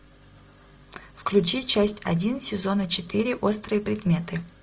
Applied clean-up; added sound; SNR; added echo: none; none; none; none.